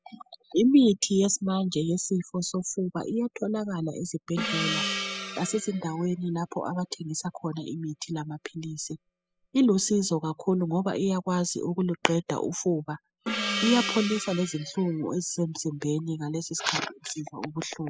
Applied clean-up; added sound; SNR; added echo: classical method spectral subtraction.